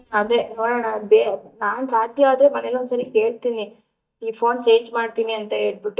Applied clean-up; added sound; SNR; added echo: neural mask model DeepFilterNet 3.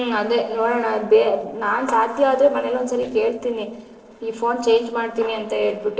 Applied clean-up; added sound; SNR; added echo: neural separator model SepFormer DNS4.